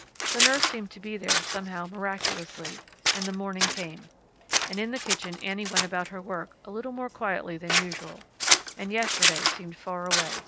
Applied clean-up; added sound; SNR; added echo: none; Scissors; -4 dB; none.